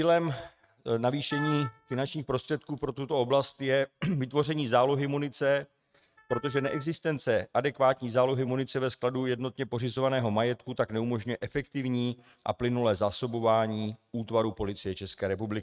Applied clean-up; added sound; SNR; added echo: neural mask model RNNoise.